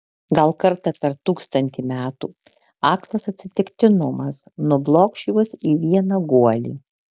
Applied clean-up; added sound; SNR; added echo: neural mask model DeepFilterNet 3.